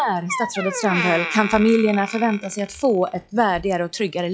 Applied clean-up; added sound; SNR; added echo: classical method log-MMSE.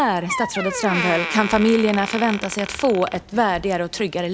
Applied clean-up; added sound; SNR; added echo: none; Door; 9 dB; none.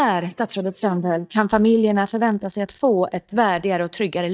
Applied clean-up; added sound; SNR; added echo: neural mask model DeepFilterNet 3.